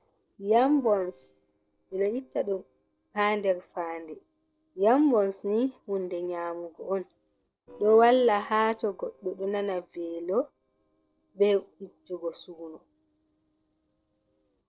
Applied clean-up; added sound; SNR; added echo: neural separator model SepFormer DNS4.